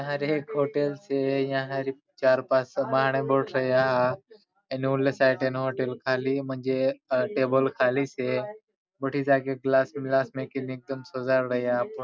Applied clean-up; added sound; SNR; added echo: none; none; none; none.